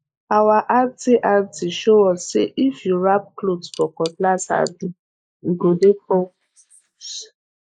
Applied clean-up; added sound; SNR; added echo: neural mask model Resemble Enhance denoiser.